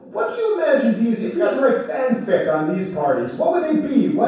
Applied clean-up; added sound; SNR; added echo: none; none; none; reverberation time 0.7 s.